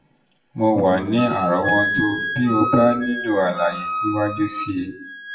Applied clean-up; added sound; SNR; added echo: classical method WPE with log-MMSE.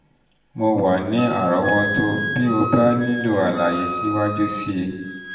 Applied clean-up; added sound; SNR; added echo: none; Wind instrument, woodwind instrument; 8 dB; reverberation time 1.0 s.